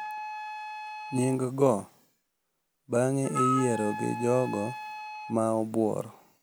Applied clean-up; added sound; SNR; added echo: none; Wind instrument, woodwind instrument; 8 dB; none.